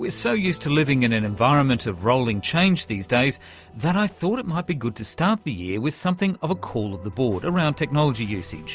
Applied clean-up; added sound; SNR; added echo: none; none; none; none.